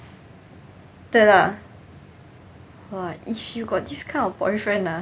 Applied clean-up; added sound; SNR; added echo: none; none; none; none.